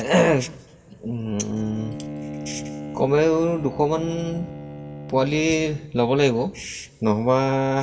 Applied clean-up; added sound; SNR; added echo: none; Bowed string instrument; 15 dB; reverberation time 1.3 s.